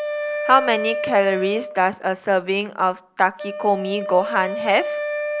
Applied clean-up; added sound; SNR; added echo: none; Wind instrument, woodwind instrument; 6 dB; none.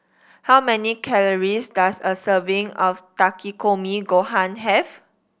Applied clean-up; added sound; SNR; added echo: none; none; none; none.